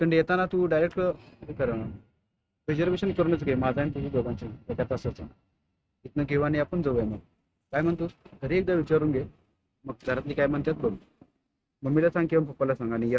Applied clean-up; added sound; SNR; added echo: neural mask model RNNoise.